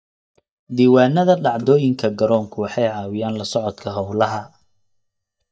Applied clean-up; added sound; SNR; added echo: neural mask model DeepFilterNet 3.